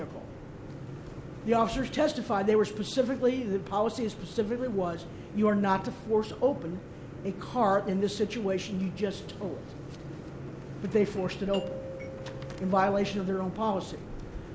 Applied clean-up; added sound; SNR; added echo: none; Doorbell; 14 dB; none.